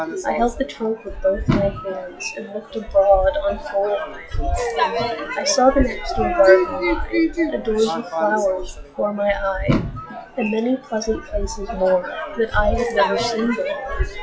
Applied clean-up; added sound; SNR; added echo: classical method log-MMSE.